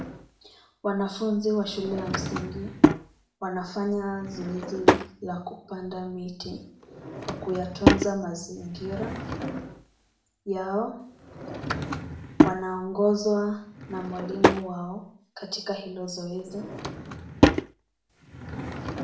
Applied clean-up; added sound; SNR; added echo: none; Drawer open or close / Wood; -3 dB; reverberation time 0.5 s.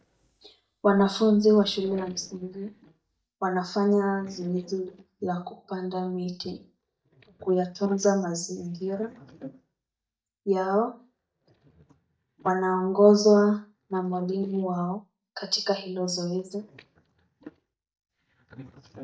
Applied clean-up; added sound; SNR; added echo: neural mask model DeepFilterNet 3.